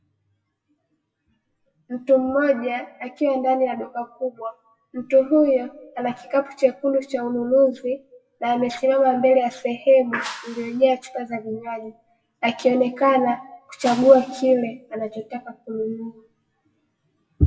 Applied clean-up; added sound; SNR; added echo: classical method WPE with log-MMSE.